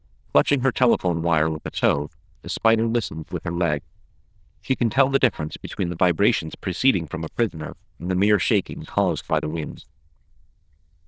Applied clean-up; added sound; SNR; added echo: neural diffusion model UNIVERSE++.